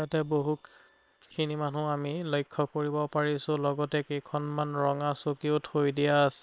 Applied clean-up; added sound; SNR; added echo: neural separator model SepFormer WHAM!.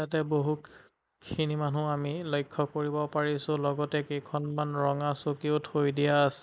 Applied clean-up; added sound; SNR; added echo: neural mask model Resemble Enhance denoiser.